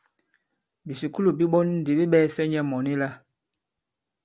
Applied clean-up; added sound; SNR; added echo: none; none; none; none.